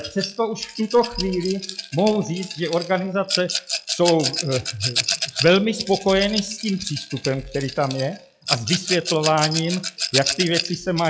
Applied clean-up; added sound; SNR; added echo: classical method log-MMSE.